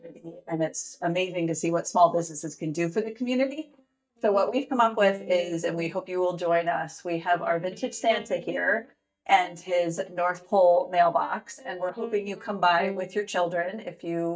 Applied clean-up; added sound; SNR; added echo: neural mask model DeepFilterNet 3.